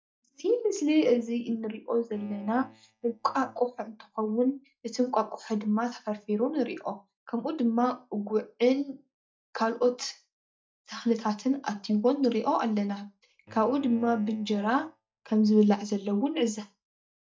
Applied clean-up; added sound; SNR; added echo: neural mask model DeepFilterNet 3.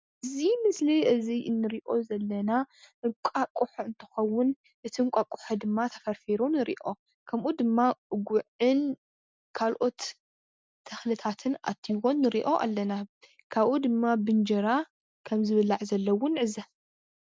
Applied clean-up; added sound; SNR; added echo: none; none; none; none.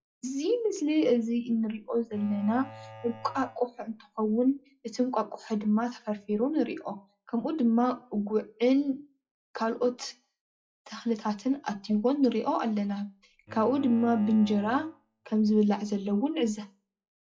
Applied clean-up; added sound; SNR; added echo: classical method WPE with log-MMSE.